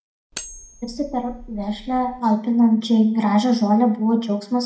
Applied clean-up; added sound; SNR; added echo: none; Cutlery, silverware; 19 dB; reverberation time 0.4 s.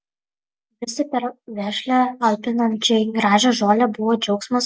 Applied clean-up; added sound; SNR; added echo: none; none; none; none.